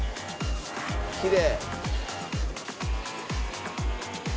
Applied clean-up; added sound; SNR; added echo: none; none; none; none.